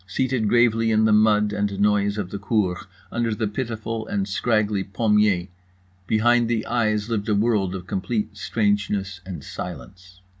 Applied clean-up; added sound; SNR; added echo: none; none; none; none.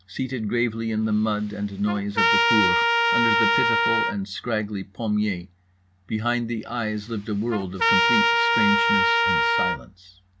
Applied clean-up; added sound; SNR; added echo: none; Trumpet; -4 dB; none.